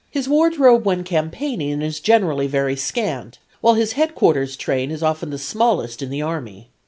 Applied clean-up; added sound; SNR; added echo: none; none; none; none.